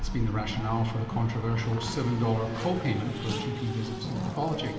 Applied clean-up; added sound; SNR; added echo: none; Race car, auto racing; 6 dB; reverberation time 2.4 s.